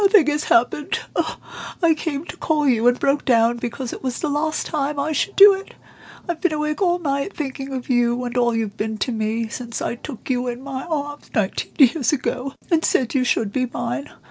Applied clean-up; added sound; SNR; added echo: none; none; none; none.